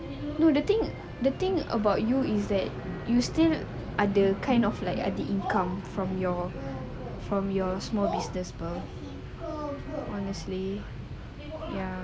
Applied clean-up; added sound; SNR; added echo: none; none; none; none.